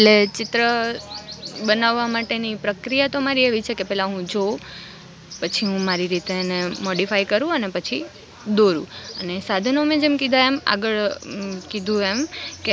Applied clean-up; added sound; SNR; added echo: none; none; none; none.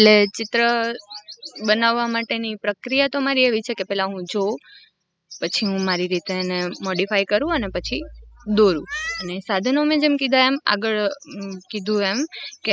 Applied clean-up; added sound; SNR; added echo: classical method spectral subtraction.